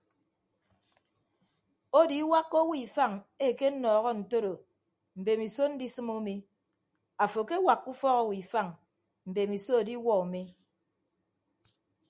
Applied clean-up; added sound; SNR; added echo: none; none; none; none.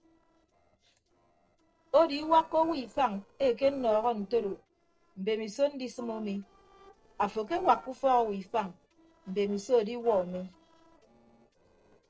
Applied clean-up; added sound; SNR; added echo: neural separator model SepFormer DNS4.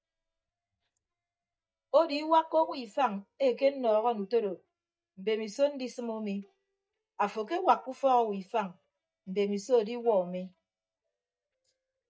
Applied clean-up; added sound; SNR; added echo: neural mask model DeepFilterNet 3.